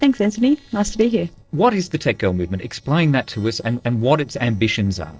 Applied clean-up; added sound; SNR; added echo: neural separator model SepFormer DNS4.